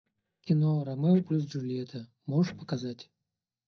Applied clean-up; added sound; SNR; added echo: neural mask model DeepFilterNet 3.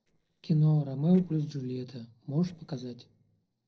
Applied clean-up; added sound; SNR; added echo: neural separator model SepFormer DNS4.